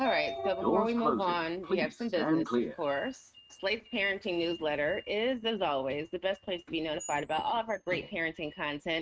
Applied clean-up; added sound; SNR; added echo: neural mask model RNNoise.